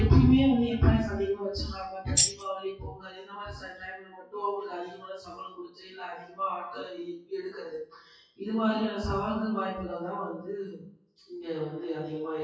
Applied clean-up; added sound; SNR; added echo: classical method WPE with log-MMSE.